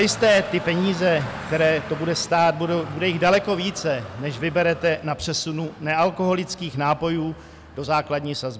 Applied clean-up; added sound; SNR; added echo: none; Traffic noise, roadway noise; 15 dB; none.